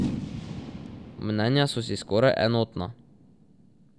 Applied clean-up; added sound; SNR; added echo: none; Fireworks; 10 dB; none.